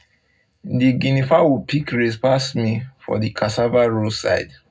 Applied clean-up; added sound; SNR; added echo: none; none; none; reverberation time 0.3 s.